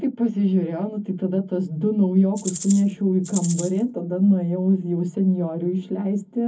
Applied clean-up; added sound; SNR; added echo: none; Rattle (instrument); 12 dB; reverberation time 0.3 s.